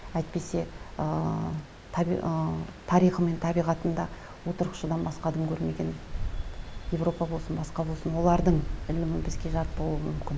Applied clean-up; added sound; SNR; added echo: none; Stream; 8 dB; none.